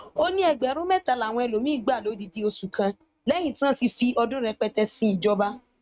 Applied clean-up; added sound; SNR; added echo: neural mask model RNNoise.